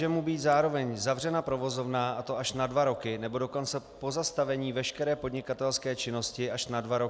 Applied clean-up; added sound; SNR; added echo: none; none; none; none.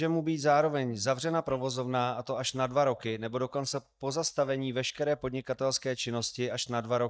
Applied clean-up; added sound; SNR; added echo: neural mask model DeepFilterNet 3.